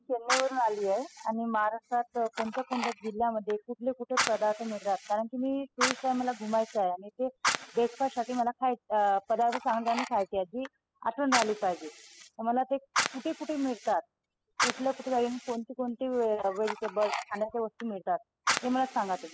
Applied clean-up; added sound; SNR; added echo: classical method spectral subtraction.